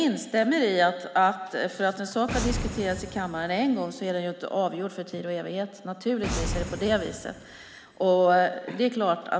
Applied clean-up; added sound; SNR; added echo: none; Boom; 11 dB; none.